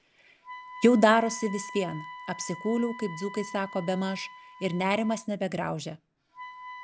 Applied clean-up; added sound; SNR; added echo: none; Wind instrument, woodwind instrument; 15 dB; none.